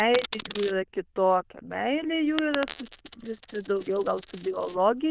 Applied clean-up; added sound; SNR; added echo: neural diffusion model UNIVERSE++.